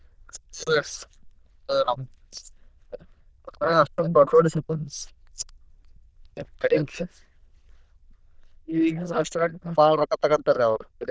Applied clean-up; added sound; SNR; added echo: neural diffusion model UNIVERSE++.